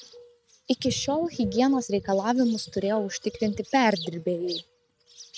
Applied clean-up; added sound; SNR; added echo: neural mask model RNNoise.